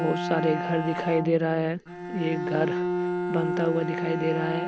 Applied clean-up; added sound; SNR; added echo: none; Bowed string instrument; 3 dB; none.